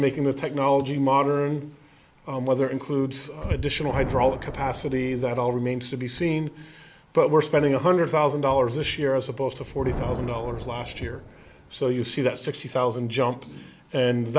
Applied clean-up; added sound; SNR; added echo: none; Thunder; 15 dB; none.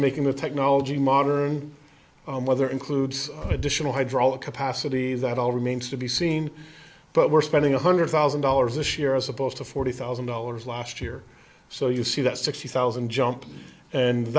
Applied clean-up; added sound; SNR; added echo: none; none; none; none.